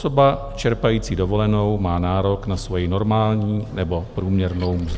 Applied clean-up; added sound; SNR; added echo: none; Vehicle; 13 dB; none.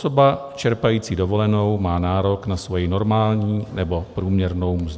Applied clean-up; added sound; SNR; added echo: none; none; none; none.